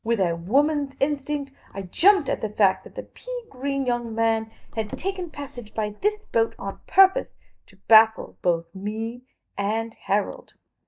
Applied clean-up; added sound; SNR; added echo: neural mask model DeepFilterNet 3.